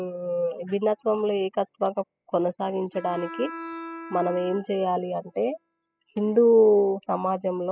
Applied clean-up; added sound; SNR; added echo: classical method spectral subtraction.